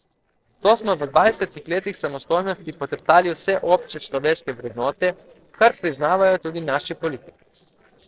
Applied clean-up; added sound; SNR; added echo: neural separator model SepFormer DNS4.